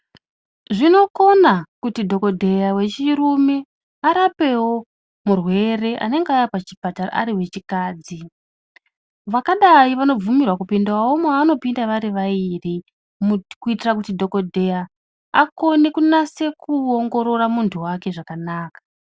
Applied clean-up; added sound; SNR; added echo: none; none; none; none.